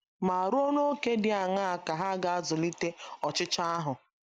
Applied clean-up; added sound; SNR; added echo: none; none; none; none.